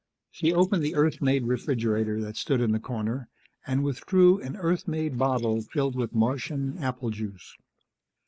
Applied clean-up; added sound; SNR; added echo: neural mask model Resemble Enhance denoiser.